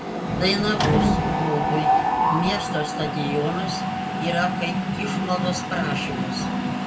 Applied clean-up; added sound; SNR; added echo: none; Mechanisms; -4 dB; reverberation time 0.1 s.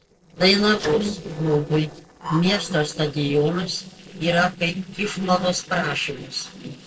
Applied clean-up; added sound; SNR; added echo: neural separator model SepFormer DNS4.